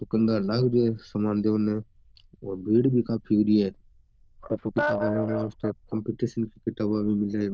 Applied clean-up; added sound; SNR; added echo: neural diffusion model UNIVERSE++.